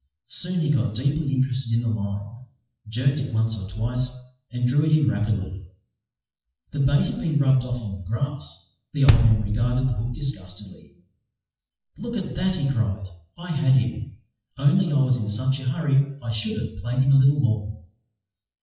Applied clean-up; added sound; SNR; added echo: classical method WPE with log-MMSE.